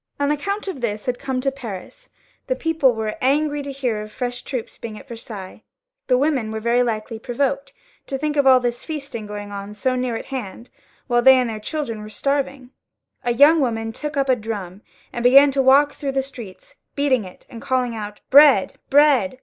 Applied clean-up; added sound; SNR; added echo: neural mask model Resemble Enhance denoiser.